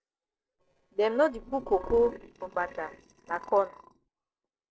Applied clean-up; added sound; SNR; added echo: neural separator model SepFormer DNS4.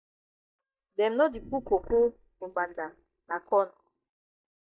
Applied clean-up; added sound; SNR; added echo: neural mask model DeepFilterNet 3.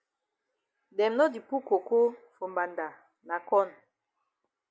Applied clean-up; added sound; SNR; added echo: none; none; none; none.